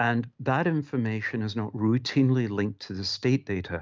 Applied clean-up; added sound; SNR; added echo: none; none; none; none.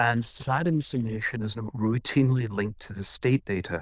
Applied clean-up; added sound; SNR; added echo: neural diffusion model UNIVERSE++.